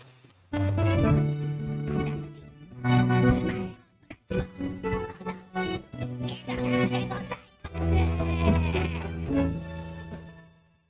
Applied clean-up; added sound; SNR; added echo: neural mask model RNNoise.